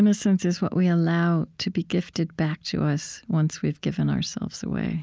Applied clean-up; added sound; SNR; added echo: none; none; none; none.